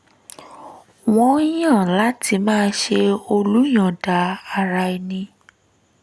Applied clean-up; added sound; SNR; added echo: none; none; none; none.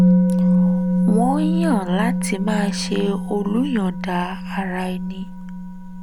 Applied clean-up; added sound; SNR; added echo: none; Musical instrument; -4 dB; none.